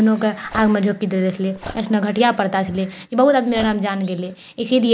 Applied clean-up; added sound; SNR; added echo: none; Dog; 19 dB; none.